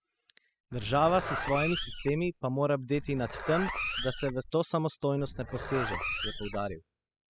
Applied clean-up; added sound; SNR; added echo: classical method spectral subtraction.